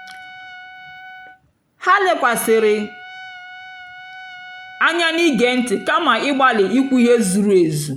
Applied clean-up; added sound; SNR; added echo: none; Trumpet; 19 dB; none.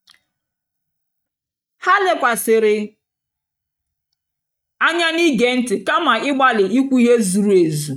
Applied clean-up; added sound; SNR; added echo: neural mask model DeepFilterNet 3.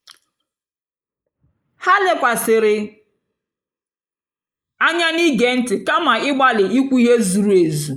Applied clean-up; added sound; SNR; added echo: neural mask model Resemble Enhance denoiser.